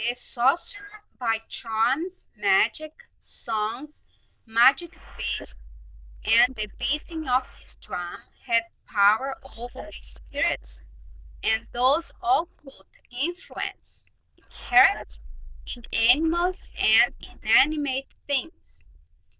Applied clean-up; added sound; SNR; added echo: neural diffusion model UNIVERSE++.